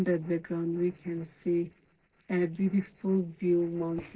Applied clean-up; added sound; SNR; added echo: neural separator model SepFormer DNS4.